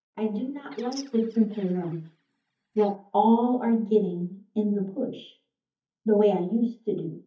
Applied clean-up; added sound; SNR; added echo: neural mask model DeepFilterNet 3.